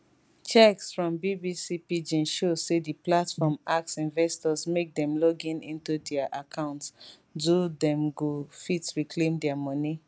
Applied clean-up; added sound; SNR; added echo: none; none; none; none.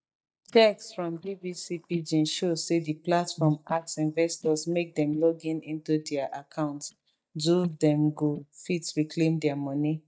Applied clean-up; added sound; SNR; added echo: neural mask model DeepFilterNet 3.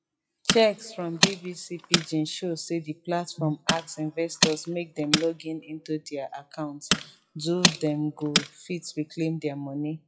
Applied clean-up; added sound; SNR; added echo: classical method WPE with log-MMSE.